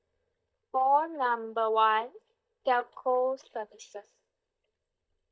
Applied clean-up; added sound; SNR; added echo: neural mask model DeepFilterNet 3.